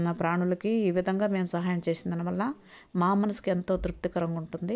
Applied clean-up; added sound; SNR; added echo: none; none; none; none.